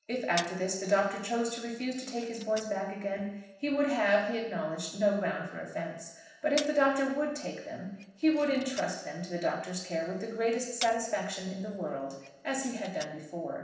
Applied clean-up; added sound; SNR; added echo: none; Glass; 14 dB; reverberation time 0.9 s.